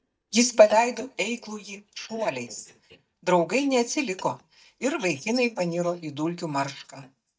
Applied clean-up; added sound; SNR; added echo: neural mask model DeepFilterNet 3.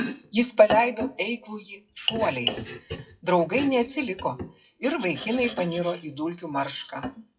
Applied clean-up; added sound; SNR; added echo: classical method WPE with log-MMSE.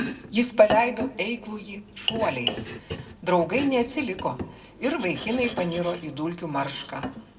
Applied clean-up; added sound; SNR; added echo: none; Domestic sounds, home sounds; 9 dB; reverberation time 1.0 s.